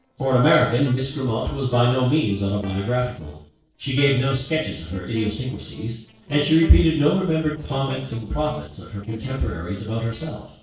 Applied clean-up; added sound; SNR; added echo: neural separator model SepFormer DNS4.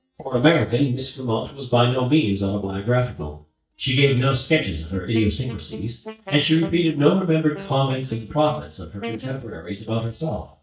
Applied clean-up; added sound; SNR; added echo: neural mask model DeepFilterNet 3.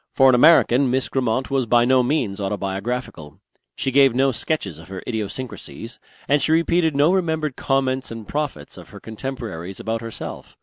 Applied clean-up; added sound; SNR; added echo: none; none; none; none.